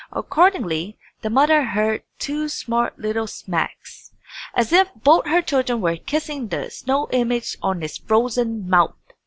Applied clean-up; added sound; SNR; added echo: none; none; none; none.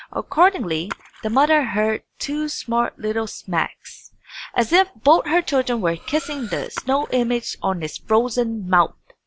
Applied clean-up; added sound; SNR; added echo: none; Splash, splatter + Cutlery, silverware; 20 dB; none.